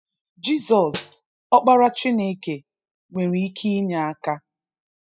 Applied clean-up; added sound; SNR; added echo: classical method spectral subtraction.